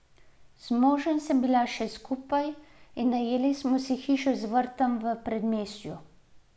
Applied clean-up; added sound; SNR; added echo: none; none; none; none.